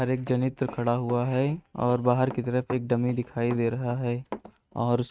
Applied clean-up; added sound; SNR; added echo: neural mask model RNNoise.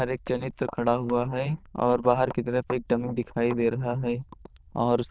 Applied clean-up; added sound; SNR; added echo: neural diffusion model UNIVERSE++.